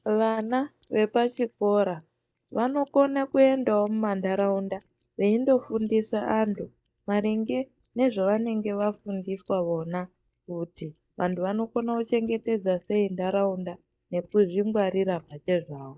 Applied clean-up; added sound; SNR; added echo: neural mask model DeepFilterNet 3.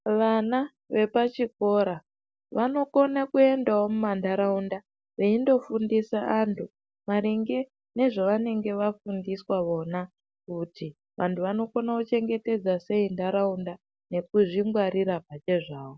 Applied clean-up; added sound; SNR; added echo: none; none; none; none.